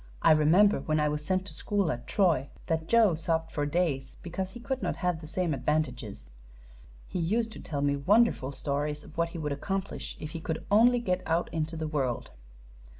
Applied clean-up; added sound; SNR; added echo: none; none; none; none.